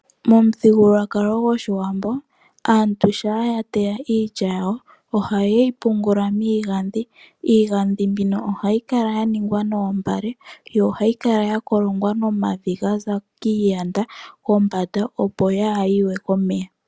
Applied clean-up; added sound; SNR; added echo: none; none; none; none.